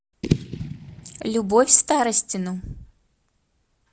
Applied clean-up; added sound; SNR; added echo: none; Fireworks / Boom; 9 dB; none.